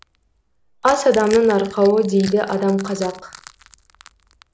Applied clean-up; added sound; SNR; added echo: none; Crack / Crushing; 19 dB; none.